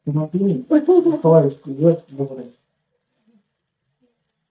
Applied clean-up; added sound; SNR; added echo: neural mask model DeepFilterNet 3.